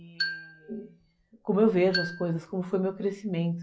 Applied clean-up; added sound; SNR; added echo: classical method log-MMSE.